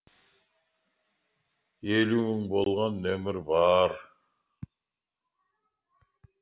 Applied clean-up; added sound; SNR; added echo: none; none; none; none.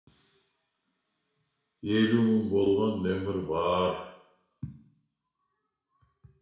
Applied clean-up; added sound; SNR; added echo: none; none; none; reverberation time 0.7 s.